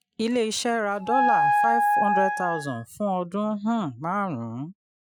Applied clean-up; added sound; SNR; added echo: classical method Wiener filter.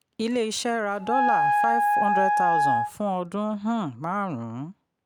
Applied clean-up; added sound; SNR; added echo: none; Wind instrument, woodwind instrument; -4 dB; none.